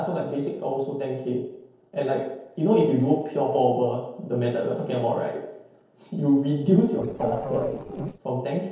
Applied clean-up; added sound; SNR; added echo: neural separator model SepFormer DNS4.